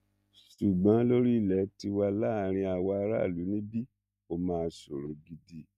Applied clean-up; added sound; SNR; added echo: neural mask model DeepFilterNet 3.